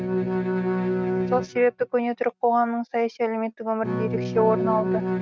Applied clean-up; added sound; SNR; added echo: neural mask model RNNoise.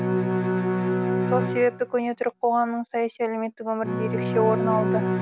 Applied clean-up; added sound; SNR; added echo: none; Bowed string instrument; 0 dB; none.